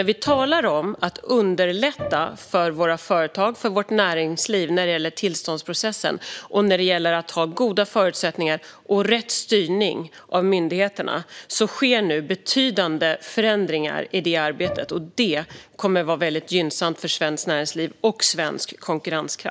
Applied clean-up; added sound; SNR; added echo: none; Bowed string instrument; 13 dB; none.